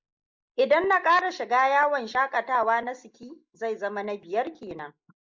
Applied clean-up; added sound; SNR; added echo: neural mask model Resemble Enhance denoiser.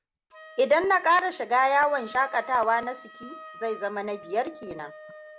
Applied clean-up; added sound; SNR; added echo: none; Wind instrument, woodwind instrument; 19 dB; none.